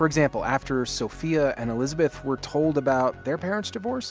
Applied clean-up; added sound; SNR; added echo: none; none; none; none.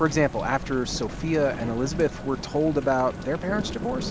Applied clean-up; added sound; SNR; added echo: none; Thunder / Rain; 9 dB; none.